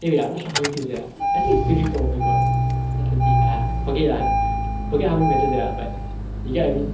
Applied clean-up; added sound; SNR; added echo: none; Engine starting; -2 dB; reverberation time 0.6 s.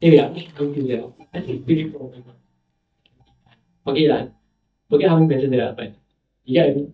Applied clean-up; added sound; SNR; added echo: neural mask model DeepFilterNet 3.